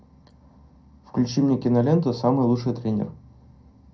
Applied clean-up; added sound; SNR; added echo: none; none; none; reverberation time 0.2 s.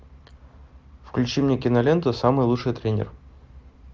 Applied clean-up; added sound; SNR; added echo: none; none; none; none.